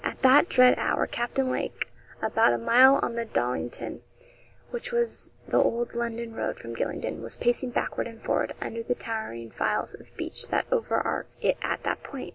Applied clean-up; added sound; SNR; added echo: none; none; none; none.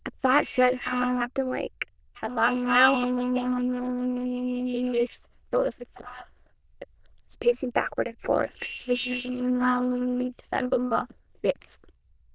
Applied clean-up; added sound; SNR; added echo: neural diffusion model UNIVERSE++.